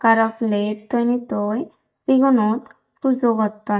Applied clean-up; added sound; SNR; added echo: neural mask model DeepFilterNet 3.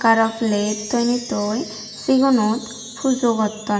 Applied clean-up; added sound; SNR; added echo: none; Wind chime; 15 dB; reverberation time 1.9 s.